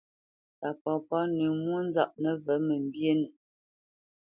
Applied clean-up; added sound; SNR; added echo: none; none; none; none.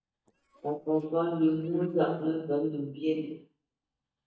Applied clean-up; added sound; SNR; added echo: neural mask model DeepFilterNet 3.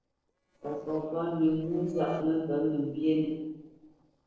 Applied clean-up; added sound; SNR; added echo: neural separator model SepFormer DNS4.